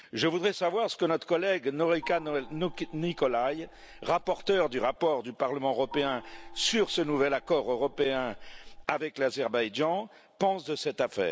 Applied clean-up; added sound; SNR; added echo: none; Gong; 17 dB; none.